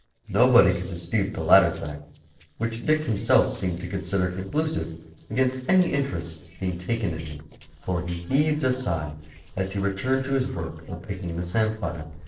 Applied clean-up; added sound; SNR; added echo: neural separator model SepFormer DNS4.